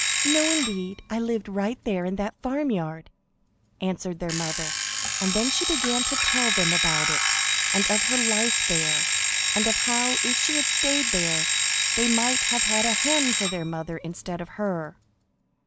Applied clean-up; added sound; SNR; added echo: none; Alarm; -4 dB; none.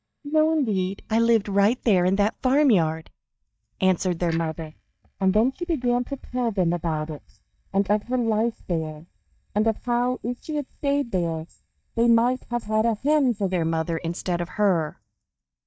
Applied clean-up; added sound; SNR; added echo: neural mask model DeepFilterNet 3.